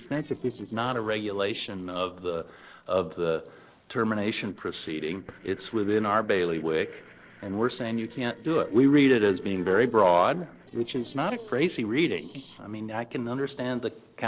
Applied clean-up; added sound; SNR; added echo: neural separator model SepFormer DNS4.